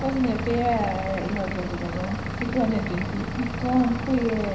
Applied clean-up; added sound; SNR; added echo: none; Engine / Vehicle; 6 dB; reverberation time 0.9 s.